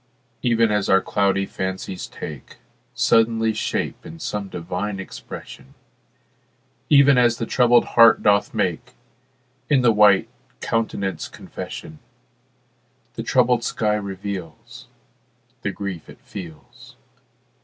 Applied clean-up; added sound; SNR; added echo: none; none; none; none.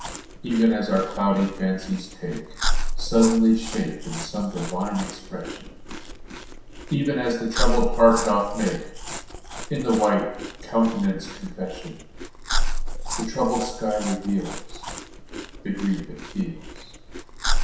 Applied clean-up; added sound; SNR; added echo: none; Chewing, mastication; 2 dB; reverberation time 0.7 s.